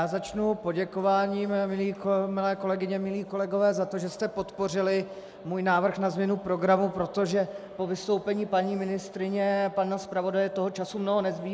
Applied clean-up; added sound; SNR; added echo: none; none; none; none.